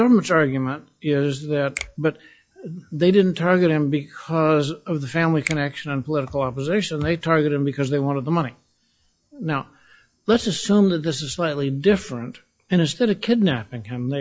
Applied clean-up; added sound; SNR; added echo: classical method log-MMSE.